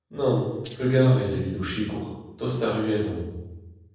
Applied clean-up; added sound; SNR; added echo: neural separator model SepFormer DNS4.